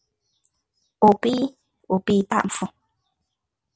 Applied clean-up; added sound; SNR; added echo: none; none; none; none.